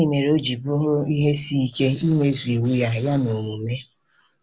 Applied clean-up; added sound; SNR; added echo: neural separator model SepFormer DNS4.